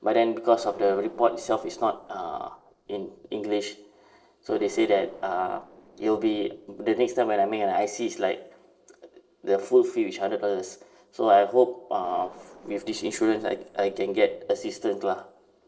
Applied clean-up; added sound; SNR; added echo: neural separator model SepFormer DNS4.